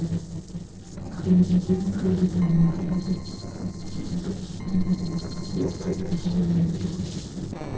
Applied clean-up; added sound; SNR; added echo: neural separator model SepFormer DNS4.